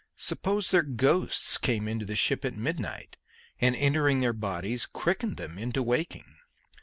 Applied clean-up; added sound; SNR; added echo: none; none; none; none.